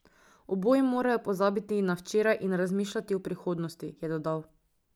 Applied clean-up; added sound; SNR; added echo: none; none; none; none.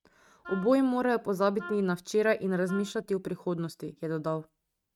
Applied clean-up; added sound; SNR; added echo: neural mask model RNNoise.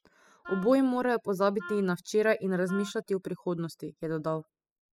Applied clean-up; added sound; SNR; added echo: classical method spectral subtraction.